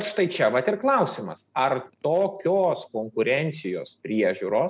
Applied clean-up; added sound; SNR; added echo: none; none; none; none.